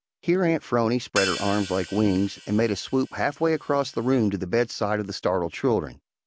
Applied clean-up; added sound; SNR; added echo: none; Crash cymbal / Hi-hat; 12 dB; none.